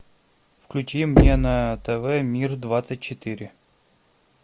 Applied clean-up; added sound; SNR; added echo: none; Knock; -4 dB; none.